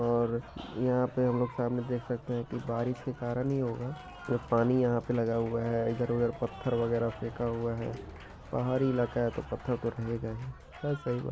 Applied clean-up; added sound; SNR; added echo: none; Applause; 19 dB; none.